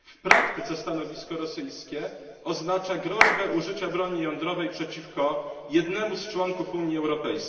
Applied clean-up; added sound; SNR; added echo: none; Clapping; -2 dB; reverberation time 2.3 s.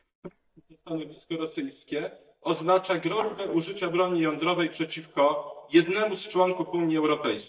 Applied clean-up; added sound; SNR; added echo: neural mask model DeepFilterNet 3.